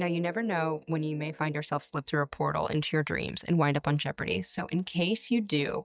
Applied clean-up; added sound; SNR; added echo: neural mask model DeepFilterNet 3.